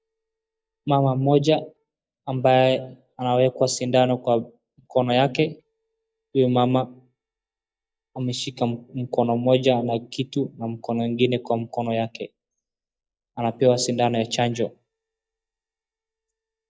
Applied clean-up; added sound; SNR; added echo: neural mask model DeepFilterNet 3.